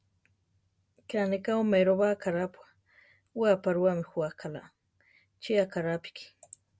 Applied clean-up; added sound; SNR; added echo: none; none; none; none.